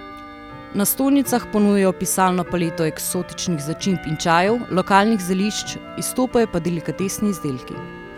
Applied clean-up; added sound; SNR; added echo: none; Tick-tock / Bell + Wind instrument, woodwind instrument; 15 dB; none.